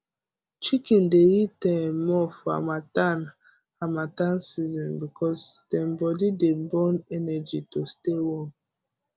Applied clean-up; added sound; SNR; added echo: none; none; none; none.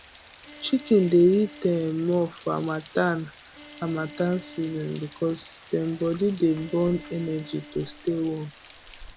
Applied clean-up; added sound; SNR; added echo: none; Bowed string instrument + Rain; 20 dB; none.